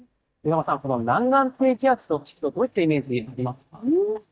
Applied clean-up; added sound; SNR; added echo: neural mask model DeepFilterNet 3.